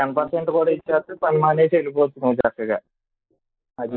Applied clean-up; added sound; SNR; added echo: neural mask model Resemble Enhance denoiser.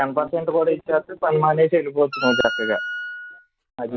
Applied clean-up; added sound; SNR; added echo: none; Wind instrument, woodwind instrument; 6 dB; none.